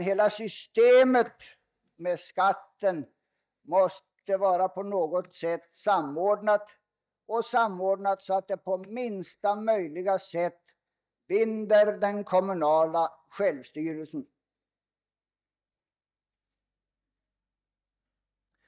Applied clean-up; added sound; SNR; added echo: neural mask model DeepFilterNet 3.